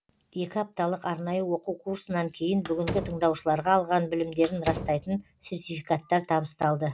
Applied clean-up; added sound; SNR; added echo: none; Slam; 11 dB; none.